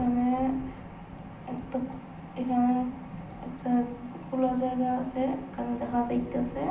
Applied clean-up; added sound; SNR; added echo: none; Thunder; 18 dB; reverberation time 0.6 s.